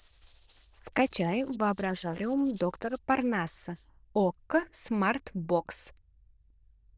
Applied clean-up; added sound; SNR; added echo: neural diffusion model UNIVERSE++.